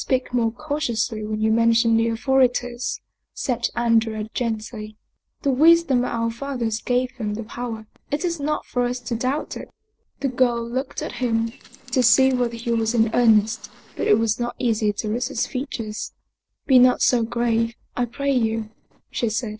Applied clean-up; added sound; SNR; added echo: neural separator model SepFormer DNS4.